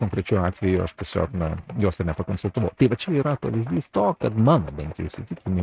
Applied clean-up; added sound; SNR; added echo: neural mask model RNNoise.